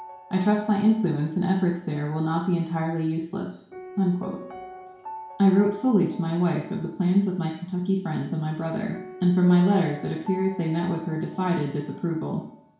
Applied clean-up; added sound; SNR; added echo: none; Piano; 19 dB; reverberation time 0.6 s.